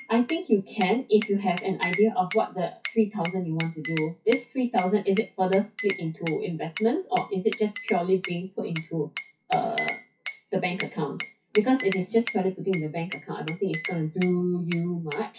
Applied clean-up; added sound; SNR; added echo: classical method WPE with log-MMSE.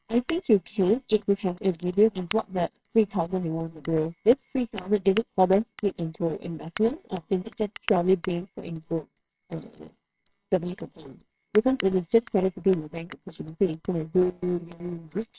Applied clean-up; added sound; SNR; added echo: neural separator model SepFormer WHAMR!.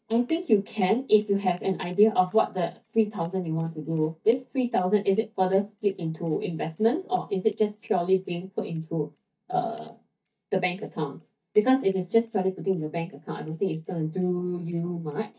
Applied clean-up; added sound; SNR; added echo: neural mask model DeepFilterNet 3.